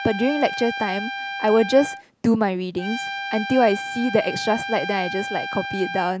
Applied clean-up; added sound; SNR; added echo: none; Trumpet; 8 dB; none.